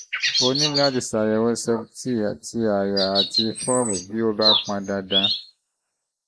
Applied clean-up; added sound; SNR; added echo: neural mask model Resemble Enhance denoiser.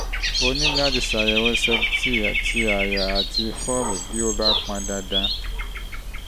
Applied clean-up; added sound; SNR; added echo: none; Bird / Dog; -4 dB; none.